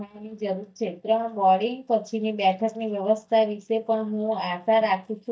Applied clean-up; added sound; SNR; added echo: neural mask model DeepFilterNet 3.